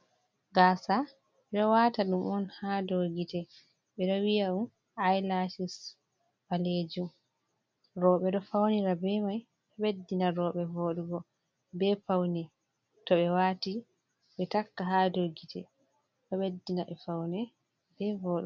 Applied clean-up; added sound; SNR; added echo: none; none; none; none.